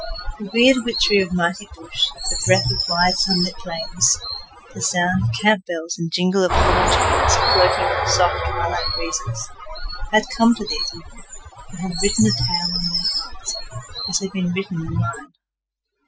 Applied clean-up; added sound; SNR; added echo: classical method Wiener filter.